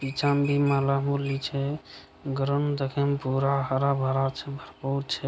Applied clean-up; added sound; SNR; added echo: none; none; none; none.